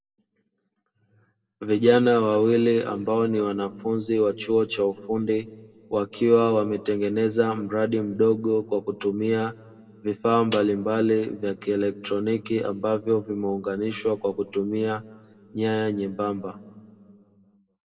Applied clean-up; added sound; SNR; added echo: none; Snare drum; 18 dB; reverberation time 1.2 s.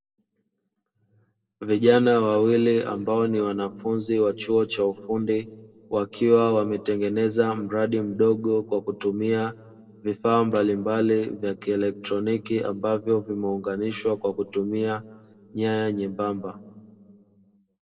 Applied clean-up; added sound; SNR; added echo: neural separator model SepFormer DNS4.